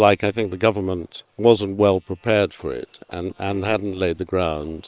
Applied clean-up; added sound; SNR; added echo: neural separator model SepFormer WHAM!.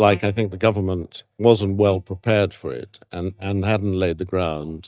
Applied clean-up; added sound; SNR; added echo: neural mask model DeepFilterNet 3.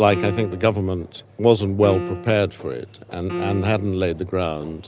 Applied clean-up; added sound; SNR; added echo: none; Piano; 11 dB; none.